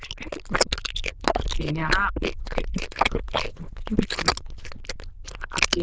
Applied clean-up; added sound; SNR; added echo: neural diffusion model UNIVERSE++.